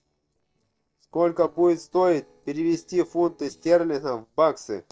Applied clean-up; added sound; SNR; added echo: neural separator model SepFormer DNS4.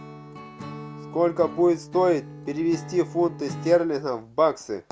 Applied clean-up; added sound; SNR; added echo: none; Acoustic guitar / Strum; 15 dB; none.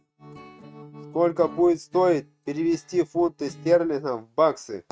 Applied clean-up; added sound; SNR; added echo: neural mask model RNNoise.